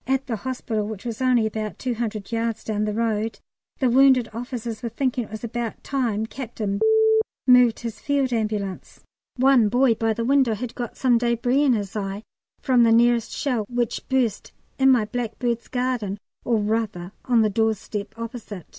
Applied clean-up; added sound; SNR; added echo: none; none; none; none.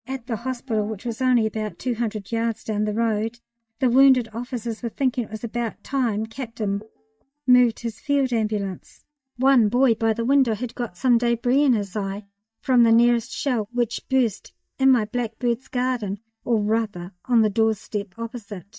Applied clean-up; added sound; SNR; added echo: neural mask model DeepFilterNet 3.